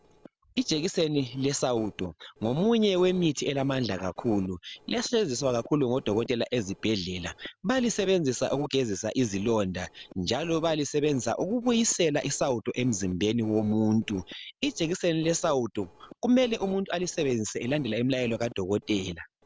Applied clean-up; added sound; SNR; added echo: neural separator model SepFormer DNS4.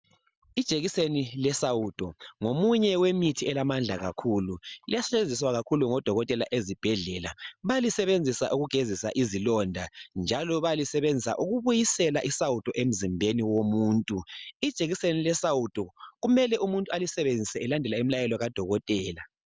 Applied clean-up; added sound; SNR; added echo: none; none; none; none.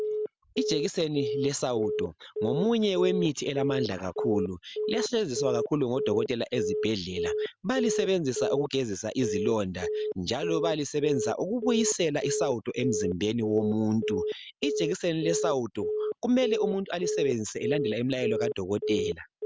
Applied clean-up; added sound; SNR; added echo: none; Telephone; 3 dB; none.